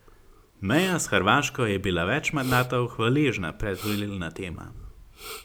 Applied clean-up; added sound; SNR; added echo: none; Respiratory sounds; 17 dB; none.